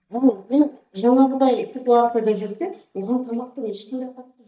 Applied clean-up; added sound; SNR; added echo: neural mask model DeepFilterNet 3.